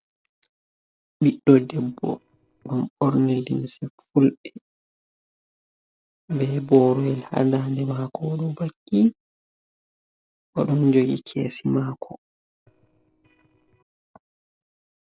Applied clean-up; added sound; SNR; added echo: neural separator model SepFormer DNS4.